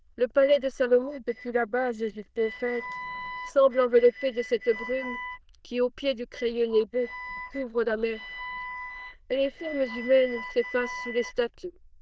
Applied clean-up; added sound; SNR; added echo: neural diffusion model UNIVERSE++.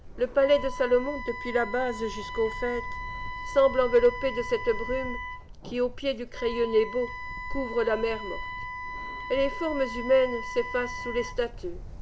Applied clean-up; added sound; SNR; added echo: none; Bird + Wind instrument, woodwind instrument; 8 dB; none.